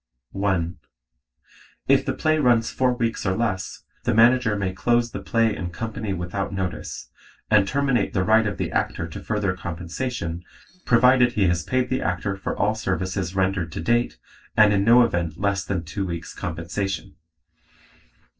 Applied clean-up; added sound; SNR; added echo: neural separator model SepFormer DNS4.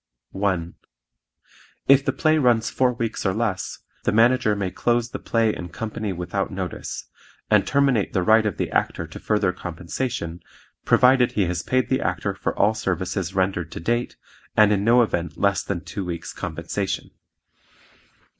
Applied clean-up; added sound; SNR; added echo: none; none; none; none.